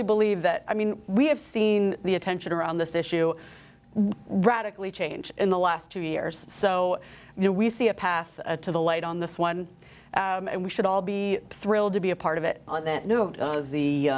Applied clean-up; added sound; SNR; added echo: none; none; none; none.